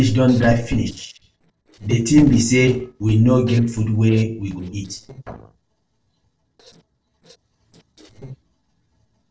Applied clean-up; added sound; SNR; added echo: neural separator model SepFormer DNS4.